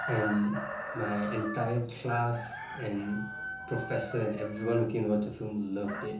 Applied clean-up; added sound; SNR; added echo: none; Chicken, rooster; 8 dB; reverberation time 0.7 s.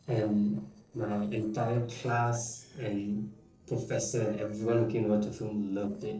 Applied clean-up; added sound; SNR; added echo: neural separator model SepFormer DNS4.